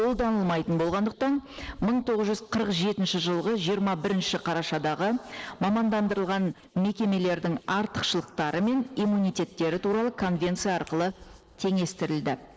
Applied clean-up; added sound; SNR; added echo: neural mask model Resemble Enhance denoiser.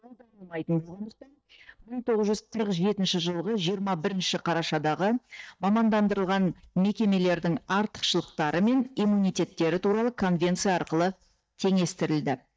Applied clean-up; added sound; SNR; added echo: neural mask model DeepFilterNet 3.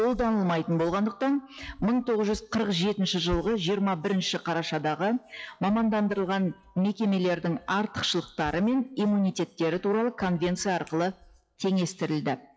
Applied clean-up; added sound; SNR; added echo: classical method log-MMSE.